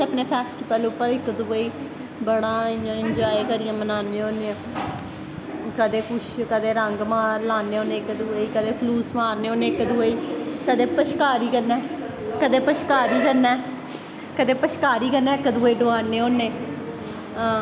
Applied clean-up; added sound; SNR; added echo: none; none; none; none.